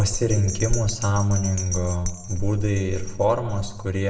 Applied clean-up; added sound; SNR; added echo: none; Bell; 6 dB; reverberation time 0.7 s.